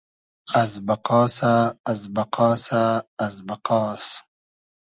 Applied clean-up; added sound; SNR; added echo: neural mask model Resemble Enhance denoiser.